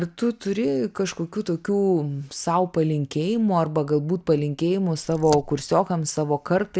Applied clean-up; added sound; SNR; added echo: none; Car; 13 dB; none.